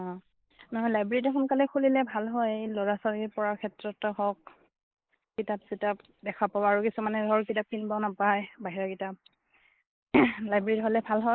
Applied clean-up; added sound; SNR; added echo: neural mask model Resemble Enhance denoiser.